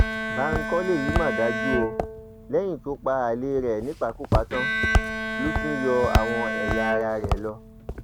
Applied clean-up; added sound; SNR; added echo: none; Walk, footsteps + Bowed string instrument; -1 dB; none.